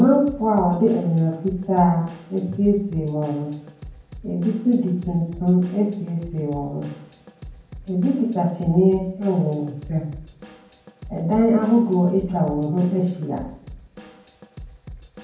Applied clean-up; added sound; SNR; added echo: none; Drum / Drum kit; 19 dB; reverberation time 0.9 s.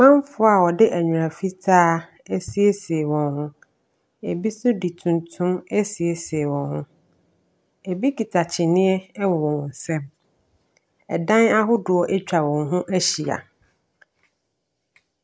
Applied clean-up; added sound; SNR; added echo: none; none; none; none.